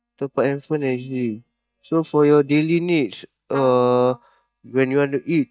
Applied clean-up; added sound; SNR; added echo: neural mask model DeepFilterNet 3.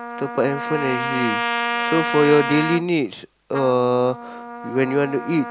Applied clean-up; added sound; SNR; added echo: none; Trumpet; 5 dB; none.